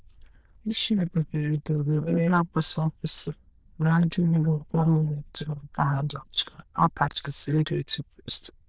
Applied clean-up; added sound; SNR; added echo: neural diffusion model UNIVERSE++.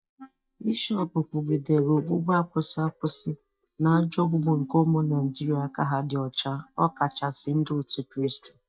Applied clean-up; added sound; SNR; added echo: neural mask model DeepFilterNet 3.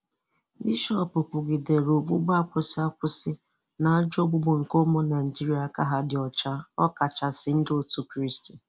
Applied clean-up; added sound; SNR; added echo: none; none; none; none.